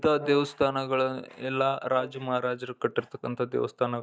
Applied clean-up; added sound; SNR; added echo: neural mask model DeepFilterNet 3.